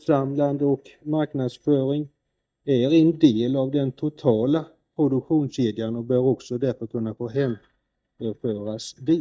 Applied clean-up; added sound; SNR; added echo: neural mask model DeepFilterNet 3.